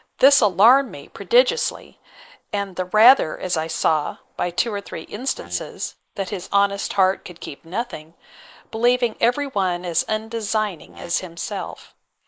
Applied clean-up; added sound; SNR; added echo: neural mask model Resemble Enhance denoiser.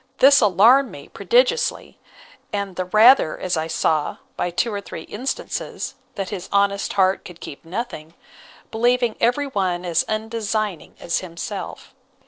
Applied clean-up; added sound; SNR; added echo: neural separator model SepFormer DNS4.